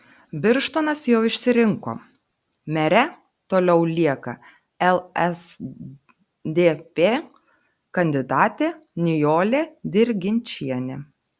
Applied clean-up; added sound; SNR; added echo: none; none; none; none.